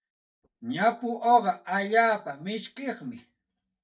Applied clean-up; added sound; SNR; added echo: neural mask model DeepFilterNet 3.